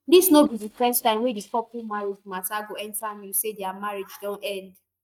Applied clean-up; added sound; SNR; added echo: neural mask model DeepFilterNet 3.